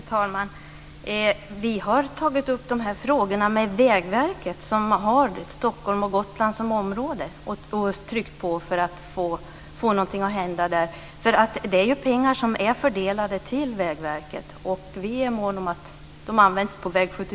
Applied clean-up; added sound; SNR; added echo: none; none; none; none.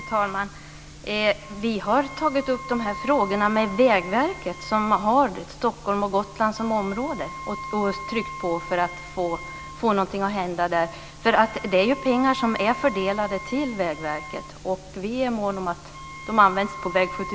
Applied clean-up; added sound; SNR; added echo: none; Wind instrument, woodwind instrument; 14 dB; none.